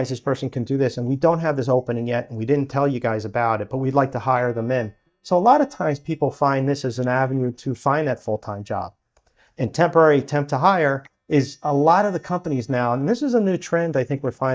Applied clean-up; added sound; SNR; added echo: neural mask model DeepFilterNet 3.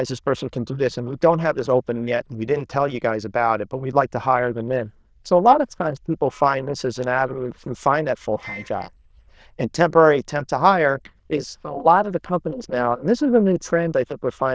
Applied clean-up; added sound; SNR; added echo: neural diffusion model UNIVERSE++.